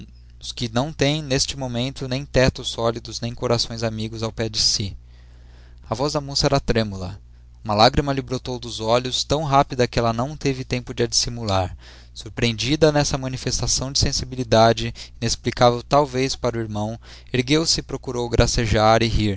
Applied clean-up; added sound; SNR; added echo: none; none; none; none.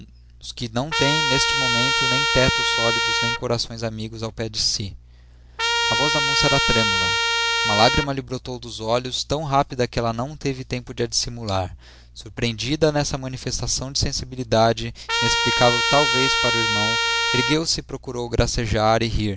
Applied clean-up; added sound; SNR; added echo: none; Trumpet; -3 dB; none.